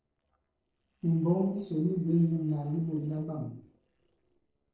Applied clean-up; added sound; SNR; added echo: neural separator model SepFormer DNS4.